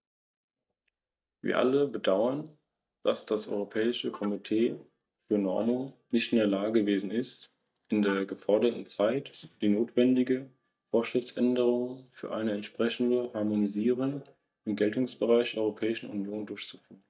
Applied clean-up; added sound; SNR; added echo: neural mask model DeepFilterNet 3.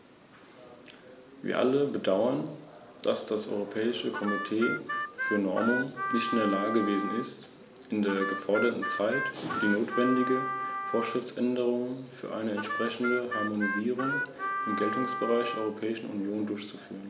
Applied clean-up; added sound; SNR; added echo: none; Harmonica; 3 dB; none.